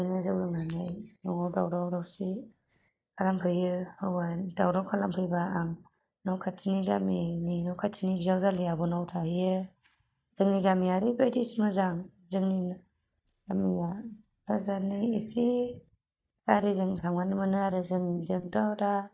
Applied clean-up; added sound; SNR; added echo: neural mask model DeepFilterNet 3.